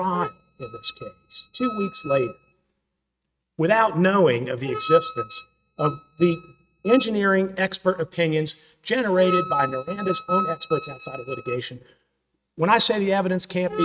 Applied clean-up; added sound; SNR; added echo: neural mask model RNNoise.